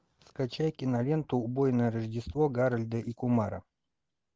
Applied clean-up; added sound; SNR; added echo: none; none; none; none.